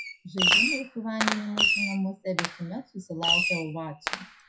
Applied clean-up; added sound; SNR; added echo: classical method WPE with log-MMSE.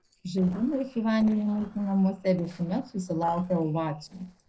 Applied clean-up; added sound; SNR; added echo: neural separator model SepFormer DNS4.